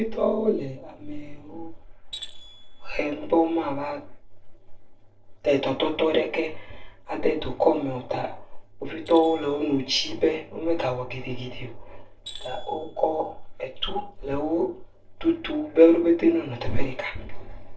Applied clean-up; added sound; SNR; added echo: neural separator model SepFormer DNS4.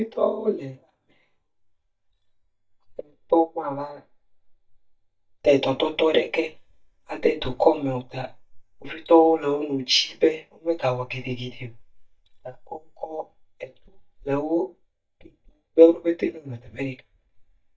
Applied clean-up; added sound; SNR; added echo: neural mask model DeepFilterNet 3.